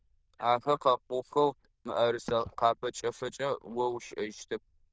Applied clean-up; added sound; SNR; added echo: neural diffusion model UNIVERSE++.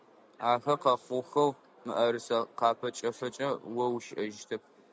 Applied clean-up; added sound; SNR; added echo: none; none; none; none.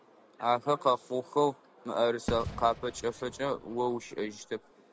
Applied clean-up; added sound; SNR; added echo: none; Fireworks; 12 dB; none.